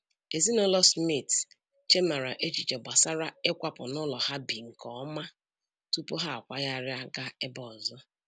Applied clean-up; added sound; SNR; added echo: none; none; none; none.